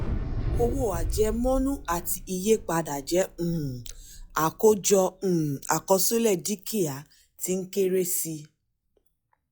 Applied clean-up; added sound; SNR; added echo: classical method log-MMSE.